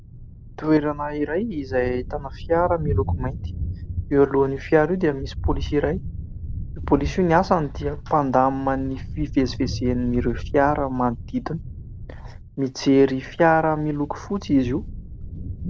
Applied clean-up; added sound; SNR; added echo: none; Thunder; 8 dB; none.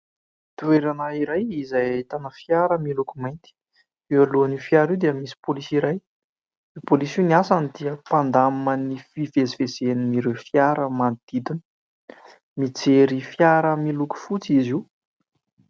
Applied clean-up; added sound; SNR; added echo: none; none; none; none.